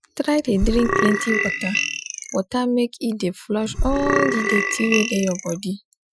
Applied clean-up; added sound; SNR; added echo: classical method Wiener filter.